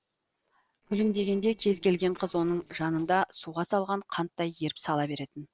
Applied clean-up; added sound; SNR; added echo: neural separator model SepFormer DNS4.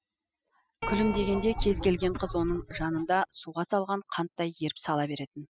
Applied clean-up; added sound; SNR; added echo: classical method spectral subtraction.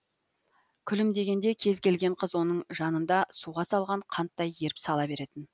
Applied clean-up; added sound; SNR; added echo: none; none; none; none.